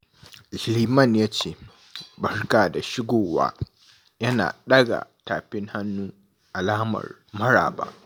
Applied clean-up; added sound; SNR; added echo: none; Clapping; 20 dB; none.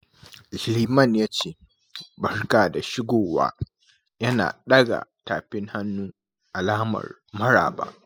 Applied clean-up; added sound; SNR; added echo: classical method spectral subtraction.